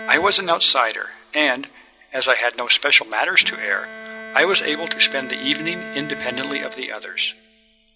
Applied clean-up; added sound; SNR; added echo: none; Bowed string instrument; 15 dB; none.